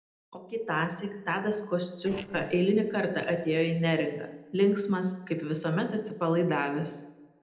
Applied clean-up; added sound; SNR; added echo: neural separator model SepFormer DNS4.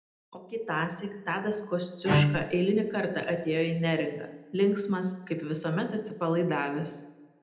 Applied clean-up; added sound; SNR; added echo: none; Bowed string instrument; 0 dB; reverberation time 0.8 s.